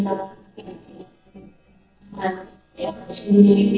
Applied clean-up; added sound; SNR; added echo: neural mask model DeepFilterNet 3.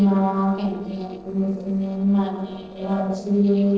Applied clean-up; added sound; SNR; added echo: neural separator model SepFormer DNS4.